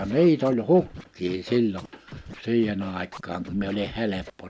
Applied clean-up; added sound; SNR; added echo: none; Scratching (performance technique); 18 dB; none.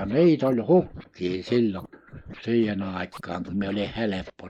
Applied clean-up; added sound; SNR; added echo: neural mask model Resemble Enhance denoiser.